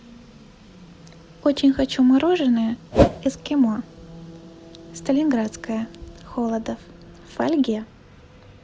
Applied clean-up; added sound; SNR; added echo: none; Whoosh, swoosh, swish; -5 dB; none.